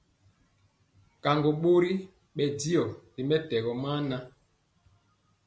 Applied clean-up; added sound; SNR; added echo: none; none; none; none.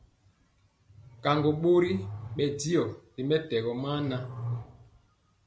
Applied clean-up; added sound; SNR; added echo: none; Growling; 12 dB; none.